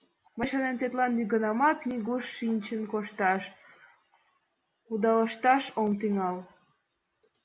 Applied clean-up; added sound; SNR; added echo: none; none; none; none.